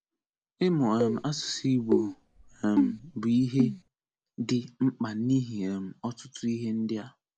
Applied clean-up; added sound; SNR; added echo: none; Keyboard (musical); 2 dB; none.